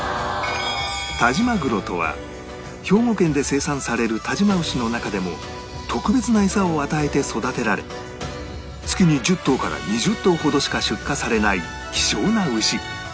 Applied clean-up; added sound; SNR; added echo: none; none; none; none.